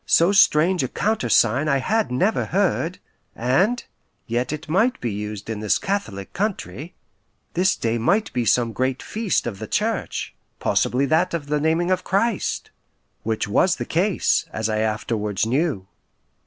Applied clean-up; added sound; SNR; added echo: none; none; none; none.